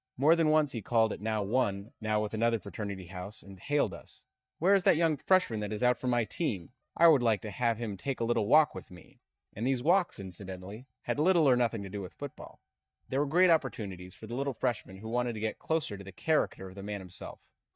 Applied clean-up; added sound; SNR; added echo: neural mask model DeepFilterNet 3.